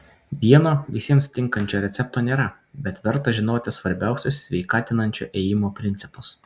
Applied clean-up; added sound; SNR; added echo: none; none; none; none.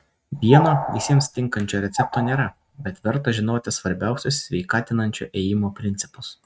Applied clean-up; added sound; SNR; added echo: neural mask model RNNoise.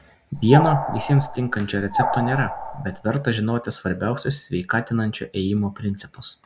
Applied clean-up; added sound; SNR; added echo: none; Animal; 4 dB; none.